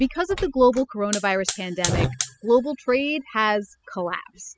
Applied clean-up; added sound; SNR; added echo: classical method spectral subtraction.